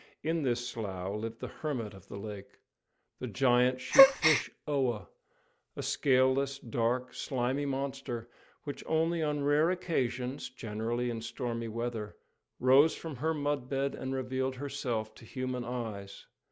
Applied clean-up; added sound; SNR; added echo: none; Gasp; -2 dB; none.